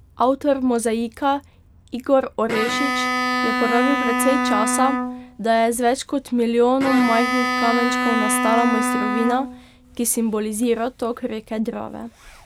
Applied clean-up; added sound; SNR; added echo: none; Bowed string instrument; 1 dB; none.